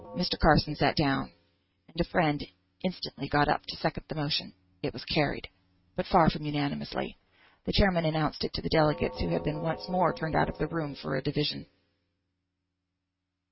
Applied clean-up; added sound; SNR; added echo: neural mask model RNNoise.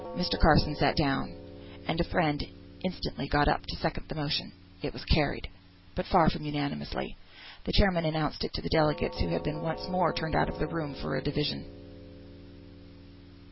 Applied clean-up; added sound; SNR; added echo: none; Doorbell; 15 dB; none.